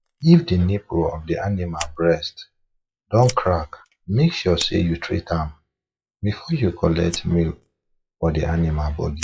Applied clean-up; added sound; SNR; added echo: classical method log-MMSE.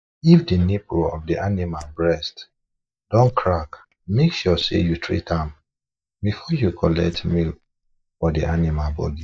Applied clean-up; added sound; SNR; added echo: neural mask model DeepFilterNet 3.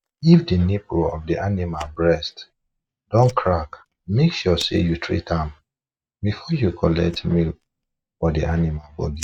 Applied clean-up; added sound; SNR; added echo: neural mask model RNNoise.